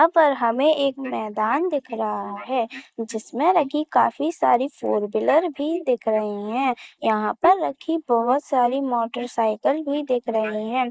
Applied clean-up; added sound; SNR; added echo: neural mask model Resemble Enhance denoiser.